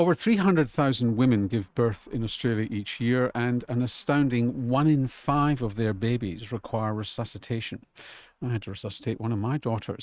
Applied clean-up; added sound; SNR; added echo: neural mask model RNNoise.